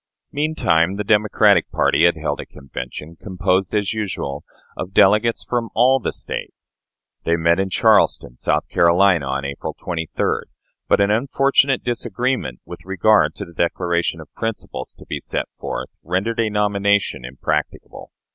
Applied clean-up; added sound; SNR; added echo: none; none; none; none.